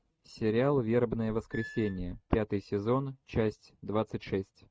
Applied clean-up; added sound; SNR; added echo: neural mask model RNNoise.